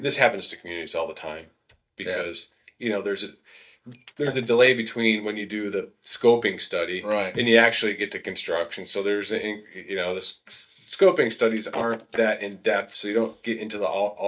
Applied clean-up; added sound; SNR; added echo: neural mask model DeepFilterNet 3.